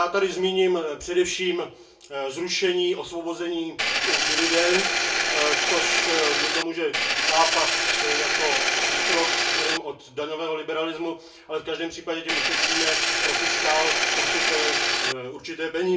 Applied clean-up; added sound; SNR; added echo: none; Engine; -4 dB; reverberation time 0.3 s.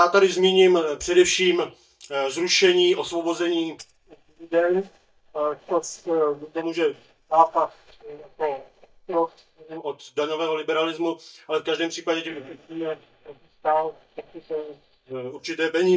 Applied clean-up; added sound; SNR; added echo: neural mask model DeepFilterNet 3.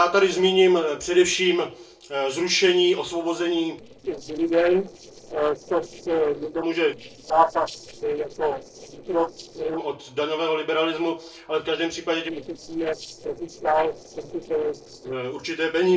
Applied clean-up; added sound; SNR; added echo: neural separator model SepFormer DNS4.